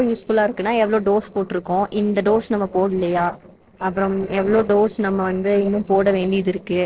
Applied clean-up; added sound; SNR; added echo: neural separator model SepFormer DNS4.